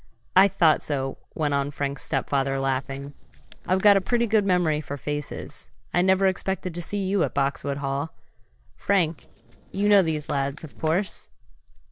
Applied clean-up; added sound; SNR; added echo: neural separator model SepFormer DNS4.